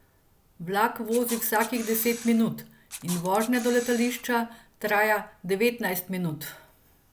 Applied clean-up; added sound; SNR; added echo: none; Camera; 13 dB; none.